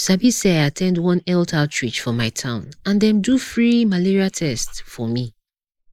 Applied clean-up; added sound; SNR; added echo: neural mask model Resemble Enhance denoiser.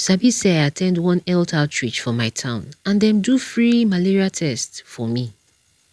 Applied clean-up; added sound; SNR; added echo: none; none; none; none.